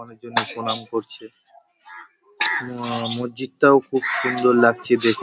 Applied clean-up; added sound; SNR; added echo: none; none; none; none.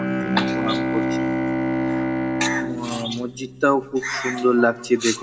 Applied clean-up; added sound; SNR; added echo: none; Bowed string instrument; 1 dB; reverberation time 1.1 s.